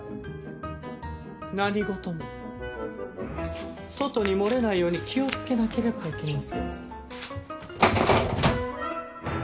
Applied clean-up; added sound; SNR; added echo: none; none; none; none.